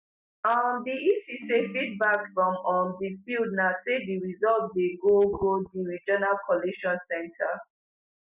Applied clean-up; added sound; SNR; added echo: none; Ringtone; 19 dB; none.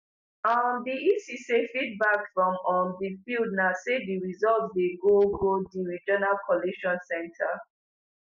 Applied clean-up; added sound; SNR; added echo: none; none; none; none.